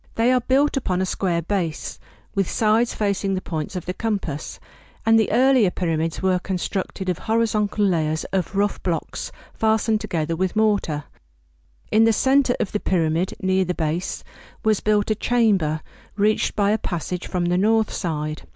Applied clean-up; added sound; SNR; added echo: none; none; none; none.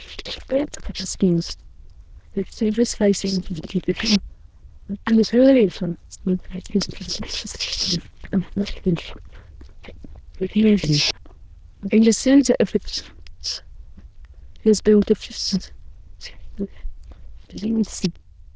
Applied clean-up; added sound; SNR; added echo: neural diffusion model UNIVERSE++.